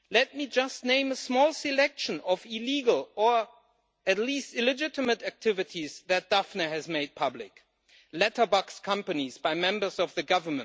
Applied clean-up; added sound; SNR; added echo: none; none; none; none.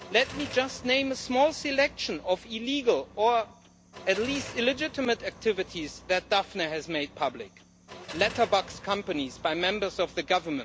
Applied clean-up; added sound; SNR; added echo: none; Car; 17 dB; none.